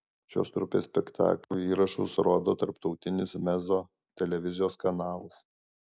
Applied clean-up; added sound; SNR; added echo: none; none; none; none.